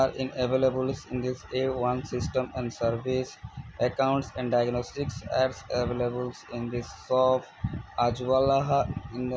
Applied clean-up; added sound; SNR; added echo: none; none; none; none.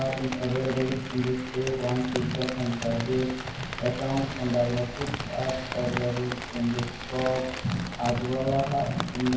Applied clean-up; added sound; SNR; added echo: none; Rain; 8 dB; reverberation time 0.9 s.